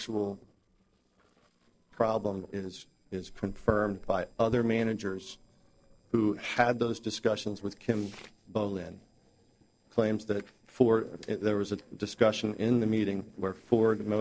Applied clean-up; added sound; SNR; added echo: neural separator model SepFormer DNS4.